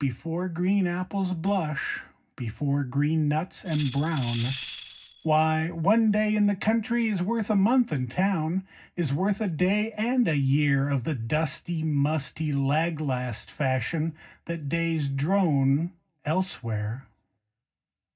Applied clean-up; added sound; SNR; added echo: none; Tambourine; -1 dB; reverberation time 0.4 s.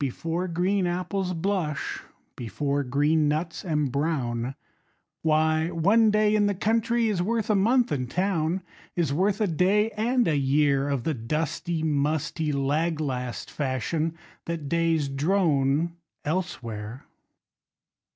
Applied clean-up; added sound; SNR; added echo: none; none; none; none.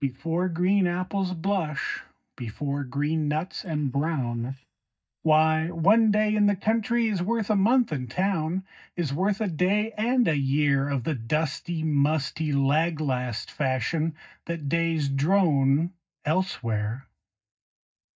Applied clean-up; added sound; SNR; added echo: neural mask model DeepFilterNet 3.